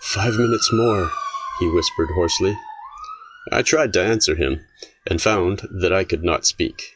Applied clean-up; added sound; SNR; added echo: classical method log-MMSE.